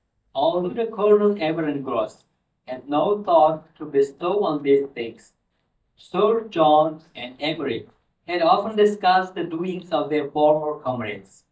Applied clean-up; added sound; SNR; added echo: neural mask model DeepFilterNet 3.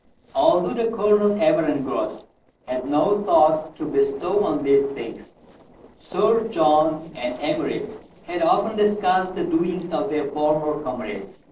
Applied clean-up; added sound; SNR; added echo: neural separator model SepFormer DNS4.